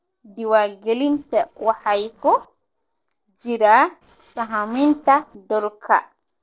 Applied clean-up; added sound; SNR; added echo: neural separator model SepFormer DNS4.